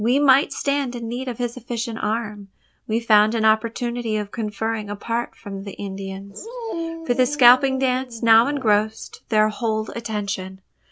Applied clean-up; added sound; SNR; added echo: none; Dog; 11 dB; none.